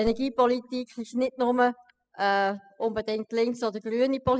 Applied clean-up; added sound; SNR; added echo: classical method spectral subtraction.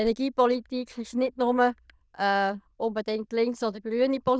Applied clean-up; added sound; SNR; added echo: neural diffusion model UNIVERSE++.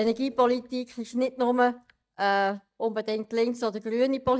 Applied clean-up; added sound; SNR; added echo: neural mask model DeepFilterNet 3.